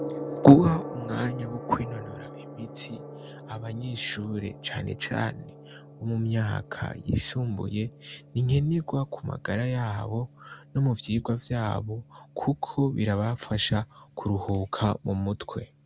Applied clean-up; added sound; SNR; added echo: none; Gong; 15 dB; none.